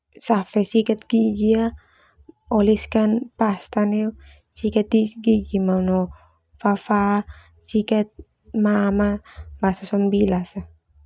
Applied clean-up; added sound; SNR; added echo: none; none; none; none.